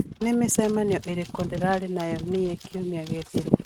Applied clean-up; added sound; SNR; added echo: neural mask model RNNoise.